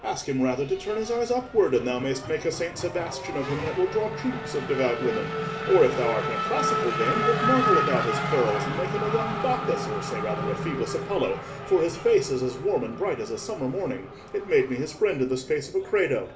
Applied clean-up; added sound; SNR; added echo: none; Race car, auto racing / Accelerating, revving, vroom; 4 dB; reverberation time 0.5 s.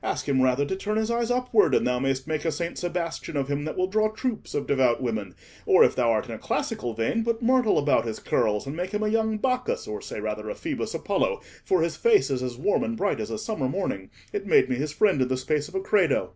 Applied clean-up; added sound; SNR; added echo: none; none; none; none.